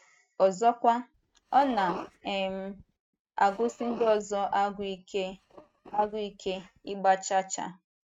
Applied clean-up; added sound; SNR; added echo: neural mask model RNNoise.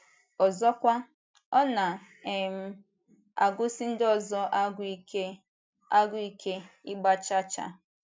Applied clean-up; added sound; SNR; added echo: none; none; none; none.